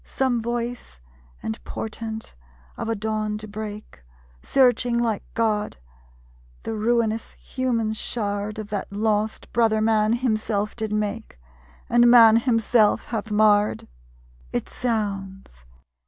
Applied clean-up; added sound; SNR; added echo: none; none; none; none.